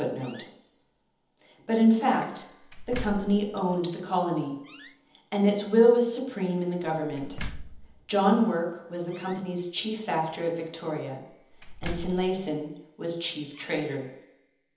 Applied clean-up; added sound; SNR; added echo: none; Slam; 15 dB; reverberation time 1.3 s.